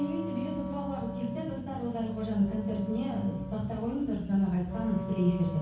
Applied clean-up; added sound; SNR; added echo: none; Wind instrument, woodwind instrument; 8 dB; reverberation time 0.9 s.